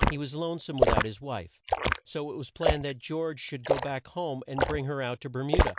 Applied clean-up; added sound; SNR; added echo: none; Liquid; -3 dB; none.